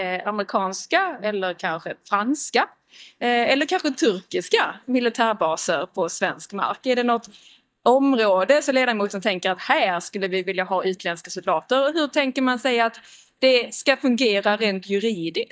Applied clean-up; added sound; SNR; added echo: neural mask model DeepFilterNet 3.